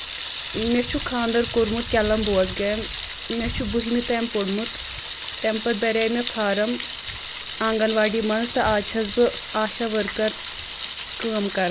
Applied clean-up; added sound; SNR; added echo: none; Thunder; 8 dB; none.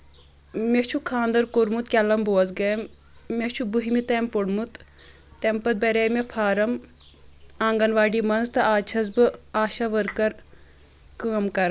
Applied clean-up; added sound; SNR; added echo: none; none; none; none.